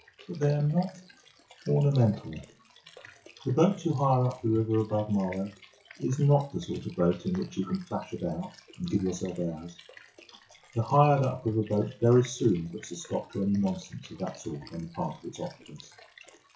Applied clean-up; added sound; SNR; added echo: classical method WPE with log-MMSE.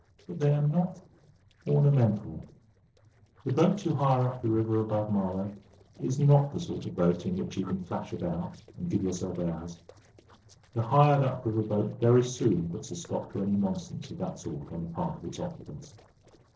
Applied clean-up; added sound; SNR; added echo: neural separator model SepFormer DNS4.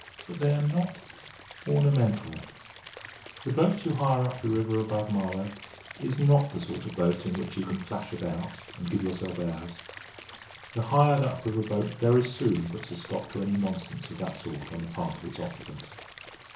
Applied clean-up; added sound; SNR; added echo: none; Stream / Liquid; 17 dB; reverberation time 0.7 s.